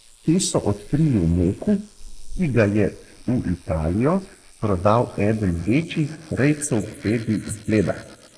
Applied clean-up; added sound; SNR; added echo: neural mask model Resemble Enhance denoiser.